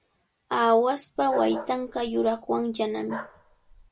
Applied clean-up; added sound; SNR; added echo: none; Bark; 14 dB; none.